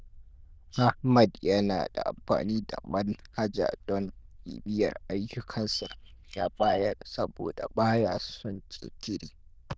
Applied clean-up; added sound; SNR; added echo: neural diffusion model UNIVERSE++.